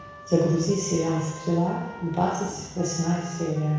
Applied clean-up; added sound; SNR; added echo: none; Trumpet; 18 dB; reverberation time 1.1 s.